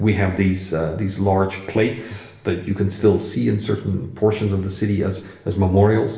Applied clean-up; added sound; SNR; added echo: none; none; none; reverberation time 0.8 s.